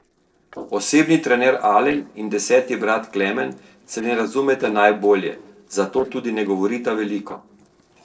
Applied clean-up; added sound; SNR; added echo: neural separator model SepFormer DNS4.